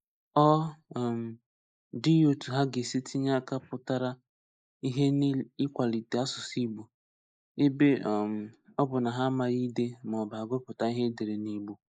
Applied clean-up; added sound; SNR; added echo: neural mask model Resemble Enhance denoiser.